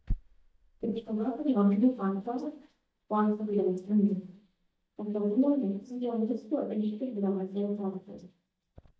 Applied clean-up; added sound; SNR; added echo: neural mask model DeepFilterNet 3.